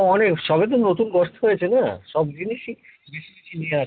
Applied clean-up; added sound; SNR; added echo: none; none; none; none.